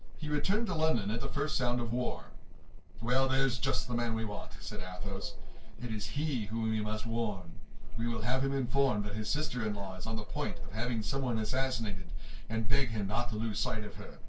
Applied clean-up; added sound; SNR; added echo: neural separator model SepFormer DNS4.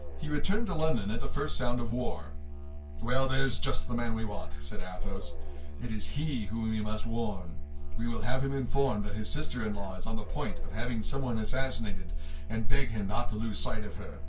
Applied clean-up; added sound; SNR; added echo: none; Musical instrument; 18 dB; reverberation time 0.2 s.